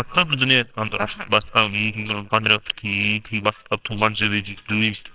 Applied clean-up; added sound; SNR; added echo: neural separator model SepFormer WHAMR!.